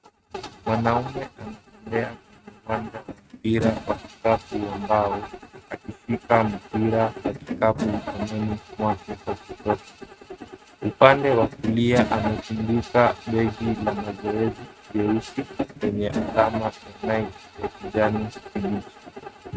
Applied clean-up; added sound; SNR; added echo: neural mask model RNNoise.